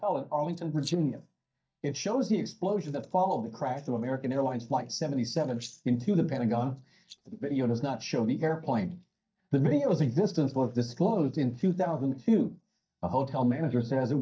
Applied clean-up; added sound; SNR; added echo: neural mask model DeepFilterNet 3.